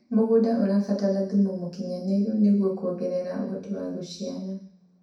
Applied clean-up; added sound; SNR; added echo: none; none; none; reverberation time 0.6 s.